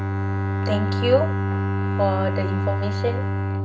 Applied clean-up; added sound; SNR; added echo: none; Bowed string instrument; -3 dB; reverberation time 0.4 s.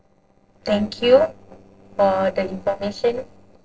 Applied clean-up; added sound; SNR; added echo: neural separator model SepFormer DNS4.